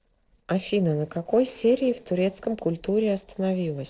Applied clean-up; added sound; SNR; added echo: neural separator model SepFormer DNS4.